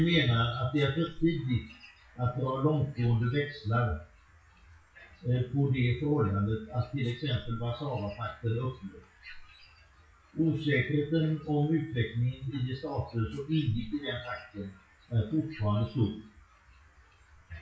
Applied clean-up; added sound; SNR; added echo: classical method WPE with log-MMSE.